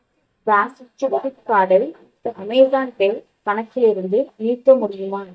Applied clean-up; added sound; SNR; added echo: neural mask model DeepFilterNet 3.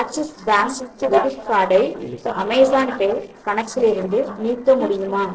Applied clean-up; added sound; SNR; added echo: neural separator model SepFormer DNS4.